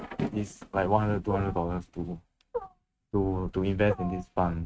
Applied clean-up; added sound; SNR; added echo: neural mask model RNNoise.